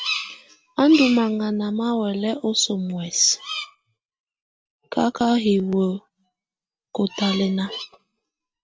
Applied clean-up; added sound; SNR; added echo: neural mask model RNNoise.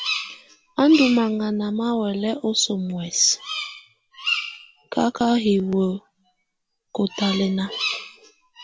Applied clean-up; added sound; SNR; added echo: none; Bird vocalization, bird call, bird song; 10 dB; none.